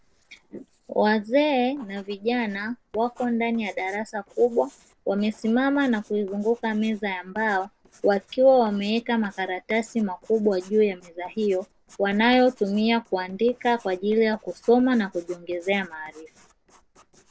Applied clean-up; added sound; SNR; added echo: neural separator model SepFormer DNS4.